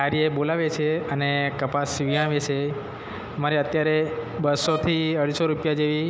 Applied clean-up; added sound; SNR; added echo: none; Brass instrument; 15 dB; none.